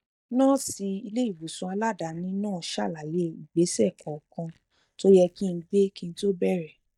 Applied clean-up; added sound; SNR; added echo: neural mask model DeepFilterNet 3.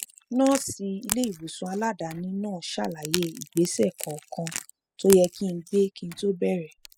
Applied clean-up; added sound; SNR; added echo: classical method spectral subtraction.